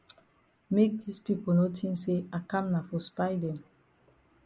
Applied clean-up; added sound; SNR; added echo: none; none; none; none.